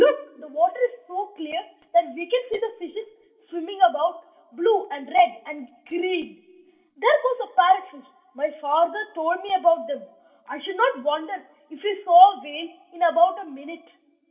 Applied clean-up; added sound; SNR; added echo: none; none; none; reverberation time 0.7 s.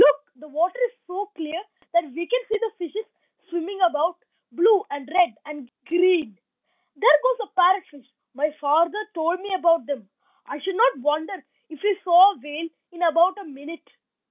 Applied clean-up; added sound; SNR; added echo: none; none; none; none.